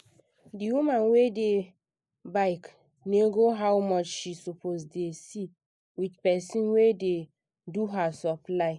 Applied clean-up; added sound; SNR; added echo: neural mask model Resemble Enhance denoiser.